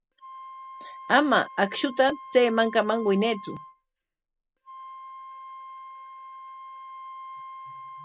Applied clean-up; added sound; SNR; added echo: none; Wind instrument, woodwind instrument; 15 dB; none.